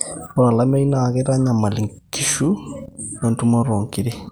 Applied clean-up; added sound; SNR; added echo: none; none; none; none.